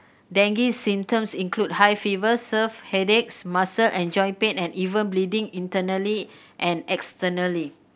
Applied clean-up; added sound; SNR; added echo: none; none; none; none.